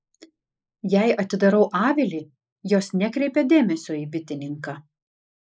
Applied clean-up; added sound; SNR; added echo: neural mask model Resemble Enhance denoiser.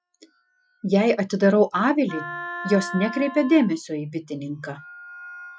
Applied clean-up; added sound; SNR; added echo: classical method Wiener filter.